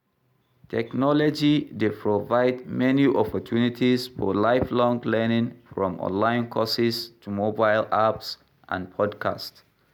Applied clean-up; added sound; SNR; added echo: none; none; none; none.